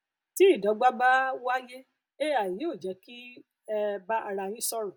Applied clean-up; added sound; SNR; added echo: none; none; none; none.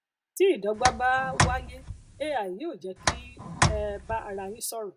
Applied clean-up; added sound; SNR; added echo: none; Tick; 0 dB; none.